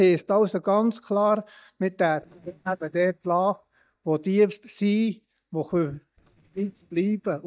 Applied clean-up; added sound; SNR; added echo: neural mask model DeepFilterNet 3.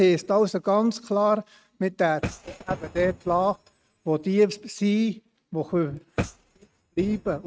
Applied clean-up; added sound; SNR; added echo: neural mask model RNNoise.